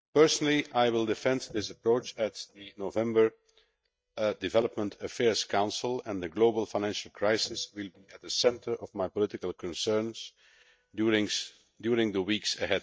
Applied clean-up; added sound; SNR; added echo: neural mask model DeepFilterNet 3.